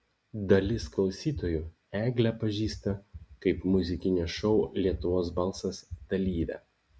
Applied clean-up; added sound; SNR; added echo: none; none; none; none.